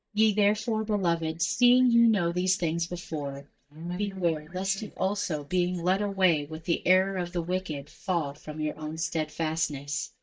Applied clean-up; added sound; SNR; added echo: neural mask model DeepFilterNet 3.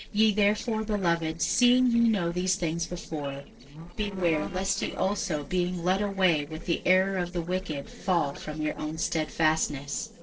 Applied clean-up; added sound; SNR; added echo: neural separator model SepFormer DNS4.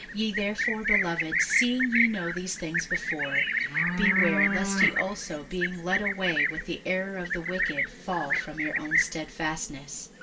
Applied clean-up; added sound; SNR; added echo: none; Livestock, farm animals, working animals; -2 dB; reverberation time 0.2 s.